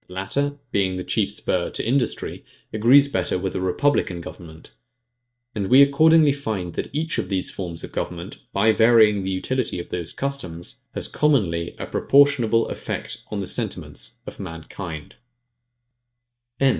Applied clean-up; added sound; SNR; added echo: neural mask model DeepFilterNet 3.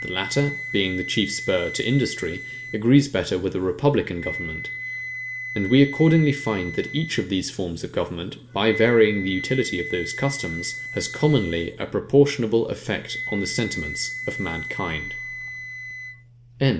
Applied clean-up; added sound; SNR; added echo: none; Wind instrument, woodwind instrument; 11 dB; reverberation time 1.6 s.